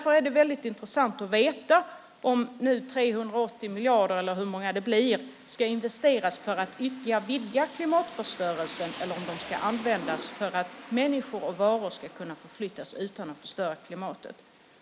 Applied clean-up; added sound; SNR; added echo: none; Rain; 18 dB; none.